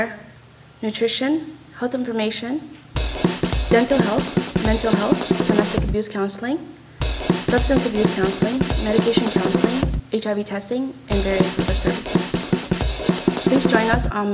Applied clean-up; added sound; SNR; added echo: none; Drum kit; -3 dB; none.